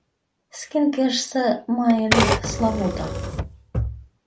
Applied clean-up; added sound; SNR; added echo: none; Typewriter; 1 dB; none.